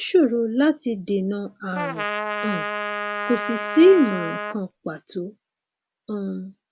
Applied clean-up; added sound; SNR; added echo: none; Trumpet; 5 dB; none.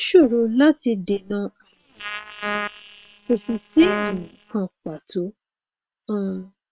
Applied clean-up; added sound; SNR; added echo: neural separator model SepFormer WHAM!.